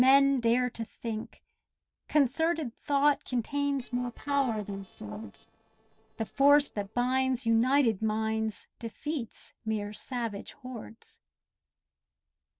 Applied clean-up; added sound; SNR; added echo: neural separator model SepFormer DNS4.